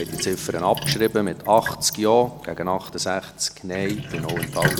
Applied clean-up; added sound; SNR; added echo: none; Sink (filling or washing); 8 dB; none.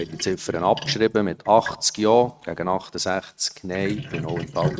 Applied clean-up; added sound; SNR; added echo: neural mask model RNNoise.